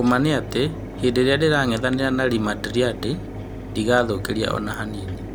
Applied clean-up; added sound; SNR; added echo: none; Mechanisms; 10 dB; none.